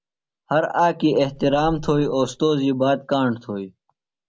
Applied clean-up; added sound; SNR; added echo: none; Bird; 17 dB; none.